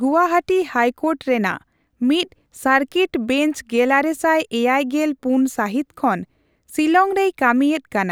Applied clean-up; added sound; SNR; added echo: none; none; none; none.